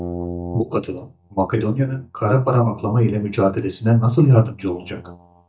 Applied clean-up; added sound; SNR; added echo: neural mask model DeepFilterNet 3.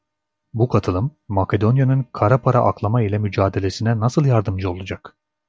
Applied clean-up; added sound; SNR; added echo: none; none; none; none.